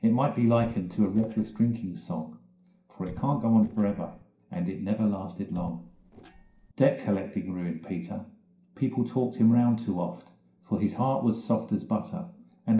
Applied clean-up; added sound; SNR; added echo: neural separator model SepFormer DNS4.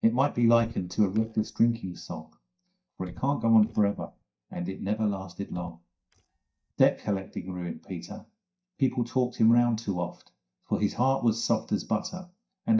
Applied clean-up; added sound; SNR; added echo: neural mask model DeepFilterNet 3.